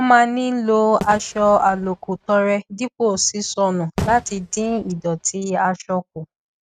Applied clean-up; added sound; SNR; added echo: neural mask model RNNoise.